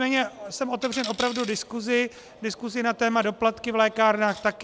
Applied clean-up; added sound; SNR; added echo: none; Coin (dropping); 17 dB; none.